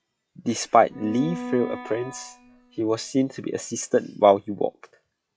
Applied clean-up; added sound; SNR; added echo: classical method log-MMSE.